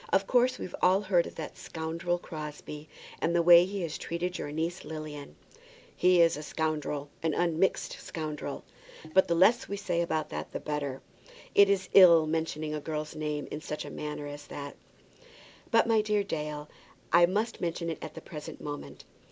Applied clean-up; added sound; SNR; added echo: none; none; none; none.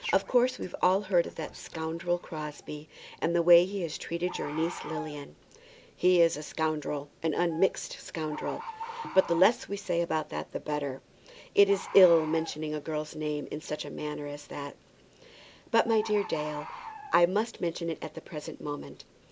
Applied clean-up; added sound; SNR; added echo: none; Bird; 17 dB; none.